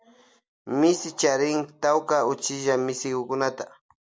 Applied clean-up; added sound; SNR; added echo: none; none; none; none.